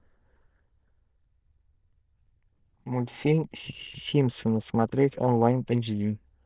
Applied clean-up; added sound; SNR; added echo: neural diffusion model UNIVERSE++.